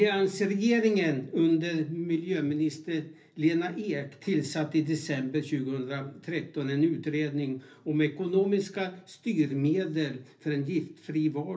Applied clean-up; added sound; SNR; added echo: none; none; none; reverberation time 0.3 s.